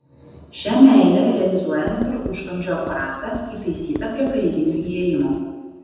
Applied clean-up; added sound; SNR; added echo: none; Writing; 16 dB; reverberation time 1.1 s.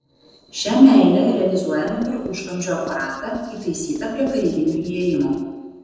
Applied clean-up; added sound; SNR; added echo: neural separator model SepFormer DNS4.